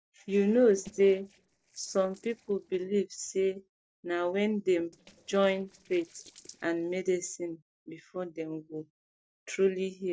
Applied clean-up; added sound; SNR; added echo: neural separator model SepFormer DNS4.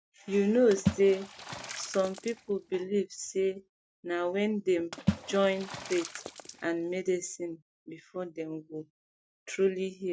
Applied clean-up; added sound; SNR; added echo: none; Water / Splash, splatter; 6 dB; none.